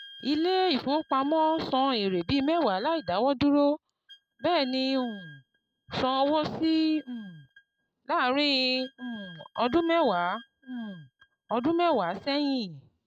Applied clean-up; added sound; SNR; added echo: neural mask model RNNoise.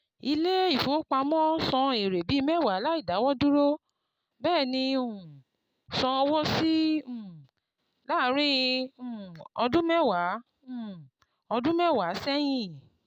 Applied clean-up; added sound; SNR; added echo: none; none; none; none.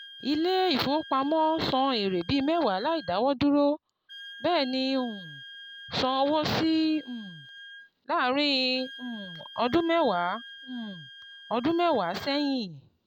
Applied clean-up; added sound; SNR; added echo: none; Wind instrument, woodwind instrument; 19 dB; none.